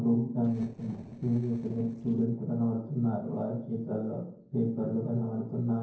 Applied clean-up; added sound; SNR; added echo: neural separator model SepFormer DNS4.